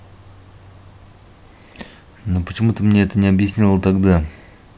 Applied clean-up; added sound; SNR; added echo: none; none; none; none.